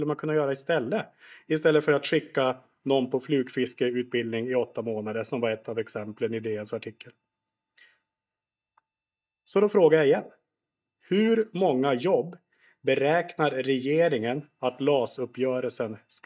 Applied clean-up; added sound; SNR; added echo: neural mask model DeepFilterNet 3.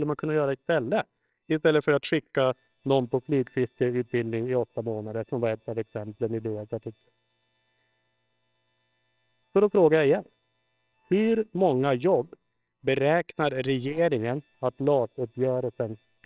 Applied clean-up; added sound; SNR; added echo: neural separator model SepFormer WHAMR!.